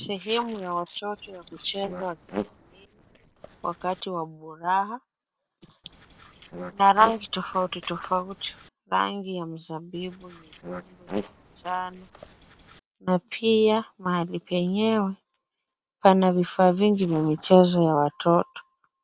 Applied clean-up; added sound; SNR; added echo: neural separator model SepFormer DNS4.